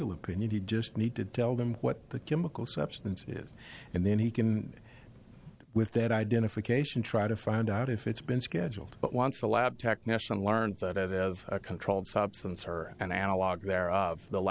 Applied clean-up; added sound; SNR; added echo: none; none; none; none.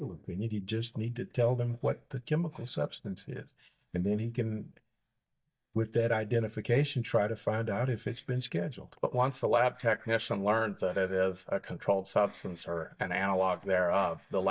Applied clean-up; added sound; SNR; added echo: neural mask model DeepFilterNet 3.